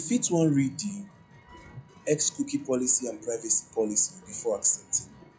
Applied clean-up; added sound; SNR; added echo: classical method log-MMSE.